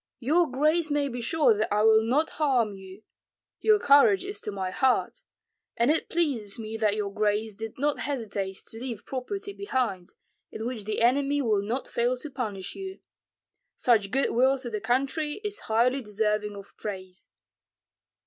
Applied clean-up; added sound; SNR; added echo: none; none; none; none.